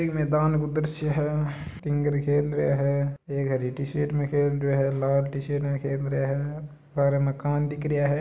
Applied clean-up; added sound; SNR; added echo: none; none; none; none.